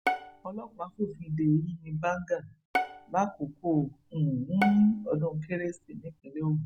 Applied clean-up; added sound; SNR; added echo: none; Bowed string instrument; 7 dB; none.